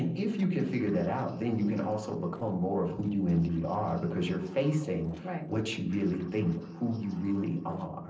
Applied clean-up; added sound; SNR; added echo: neural separator model SepFormer DNS4.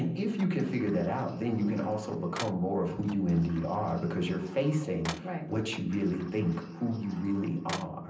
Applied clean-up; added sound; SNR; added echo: none; Sliding door; 16 dB; reverberation time 0.6 s.